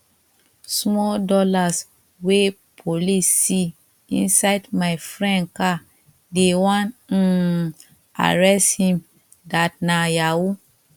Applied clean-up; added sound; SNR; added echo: none; none; none; none.